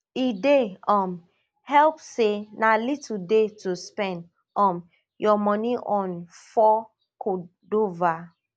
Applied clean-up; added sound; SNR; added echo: none; none; none; none.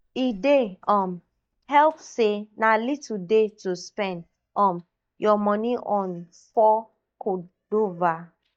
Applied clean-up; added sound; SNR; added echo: neural mask model DeepFilterNet 3.